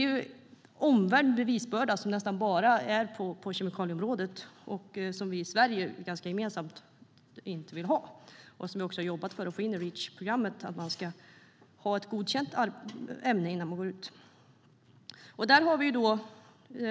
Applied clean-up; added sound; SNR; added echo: none; none; none; none.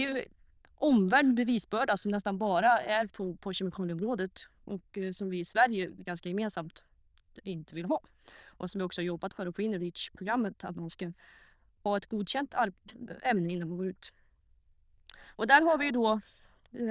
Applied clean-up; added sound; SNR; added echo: neural diffusion model UNIVERSE++.